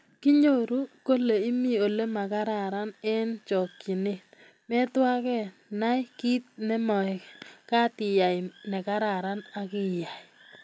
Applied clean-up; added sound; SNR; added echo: none; none; none; none.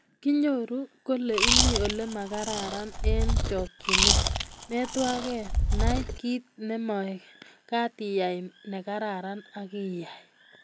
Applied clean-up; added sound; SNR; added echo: none; Chewing, mastication; -5 dB; none.